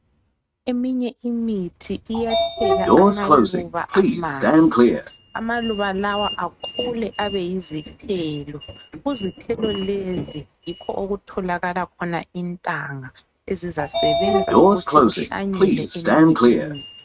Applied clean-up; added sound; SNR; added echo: neural mask model RNNoise.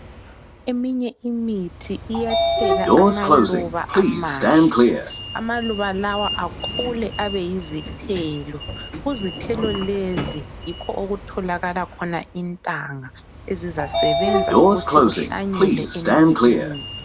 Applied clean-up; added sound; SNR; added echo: none; Sliding door; -5 dB; none.